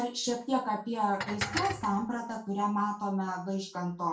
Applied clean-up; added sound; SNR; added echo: none; Dishes, pots, and pans; 5 dB; reverberation time 0.3 s.